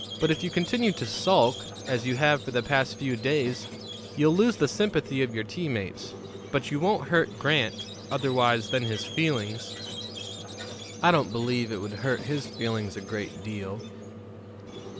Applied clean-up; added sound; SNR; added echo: none; Squeak; 12 dB; none.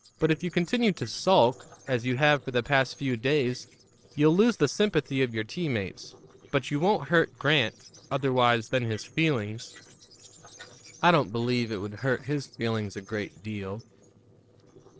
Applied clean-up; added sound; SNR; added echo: neural separator model SepFormer DNS4.